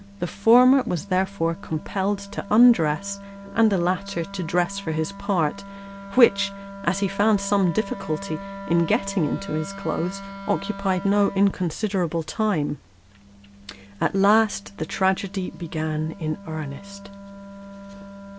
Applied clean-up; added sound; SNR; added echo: none; Wind instrument, woodwind instrument; 15 dB; none.